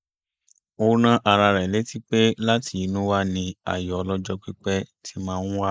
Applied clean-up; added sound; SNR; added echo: neural mask model Resemble Enhance denoiser.